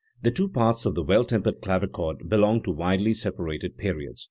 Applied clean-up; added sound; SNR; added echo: none; none; none; none.